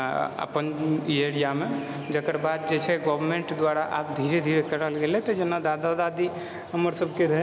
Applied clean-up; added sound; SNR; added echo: none; none; none; none.